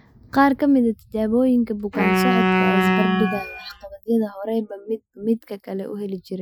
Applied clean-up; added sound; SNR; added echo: classical method Wiener filter.